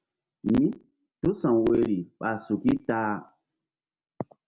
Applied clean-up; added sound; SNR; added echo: none; none; none; none.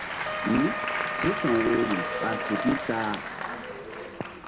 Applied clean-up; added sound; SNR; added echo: none; Applause / Crowd + Wind instrument, woodwind instrument; 2 dB; none.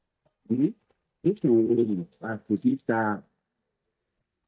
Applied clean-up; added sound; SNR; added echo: neural mask model DeepFilterNet 3.